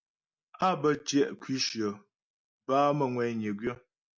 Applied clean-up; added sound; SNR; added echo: none; none; none; none.